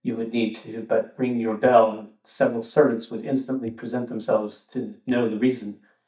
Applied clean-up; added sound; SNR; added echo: neural mask model DeepFilterNet 3.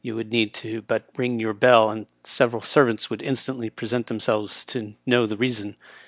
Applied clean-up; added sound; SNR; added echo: none; none; none; none.